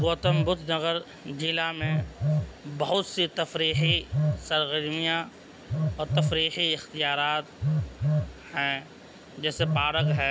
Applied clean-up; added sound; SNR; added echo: none; Telephone; 1 dB; none.